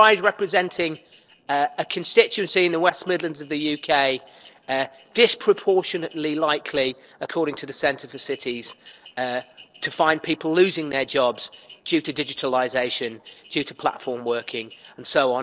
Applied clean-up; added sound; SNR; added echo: neural separator model SepFormer DNS4.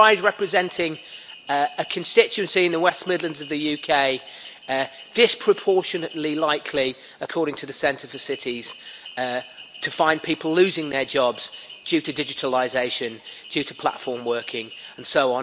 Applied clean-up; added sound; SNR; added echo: none; Bell; 17 dB; none.